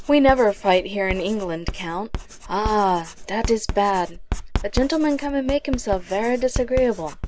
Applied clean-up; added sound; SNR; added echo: none; Writing; 8 dB; none.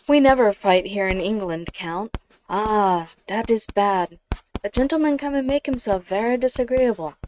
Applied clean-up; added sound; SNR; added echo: neural mask model RNNoise.